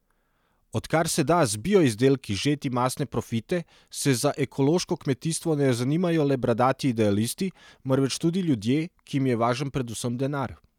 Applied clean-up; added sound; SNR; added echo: none; none; none; none.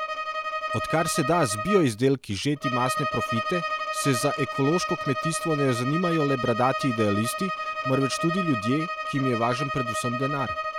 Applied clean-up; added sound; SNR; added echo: none; Bowed string instrument; 4 dB; none.